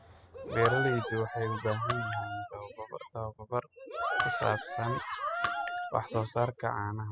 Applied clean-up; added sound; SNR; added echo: classical method spectral subtraction.